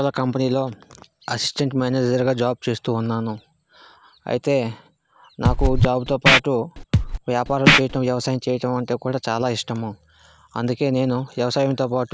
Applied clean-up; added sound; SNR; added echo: none; Scratching (performance technique); -4 dB; none.